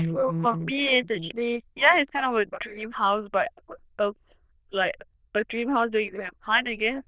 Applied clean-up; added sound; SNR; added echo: neural diffusion model UNIVERSE++.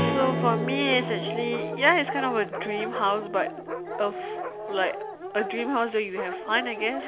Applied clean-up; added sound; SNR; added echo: none; Dog + Strum; 4 dB; none.